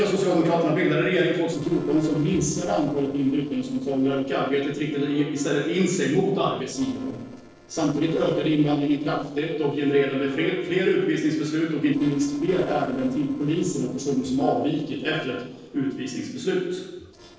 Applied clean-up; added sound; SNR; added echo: neural separator model SepFormer DNS4.